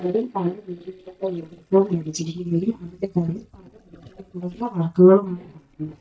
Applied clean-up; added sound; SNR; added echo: neural mask model DeepFilterNet 3.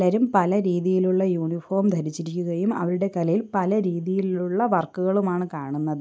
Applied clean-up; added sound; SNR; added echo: none; none; none; none.